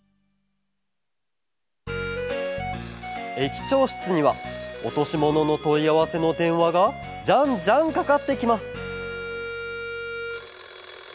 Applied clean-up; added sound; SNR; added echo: none; none; none; none.